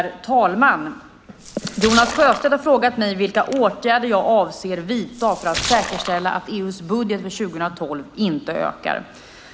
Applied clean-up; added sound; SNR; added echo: none; Splash, splatter; 8 dB; none.